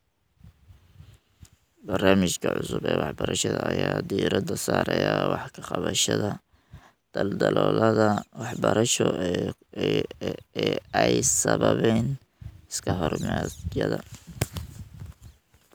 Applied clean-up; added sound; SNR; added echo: none; none; none; none.